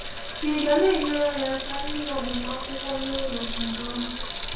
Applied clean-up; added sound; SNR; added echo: none; Sink (filling or washing) / Water tap, faucet; -1 dB; reverberation time 0.6 s.